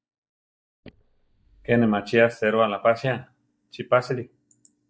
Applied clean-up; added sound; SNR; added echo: neural mask model DeepFilterNet 3.